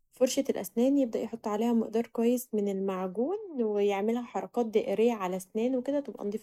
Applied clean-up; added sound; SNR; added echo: neural mask model Resemble Enhance denoiser.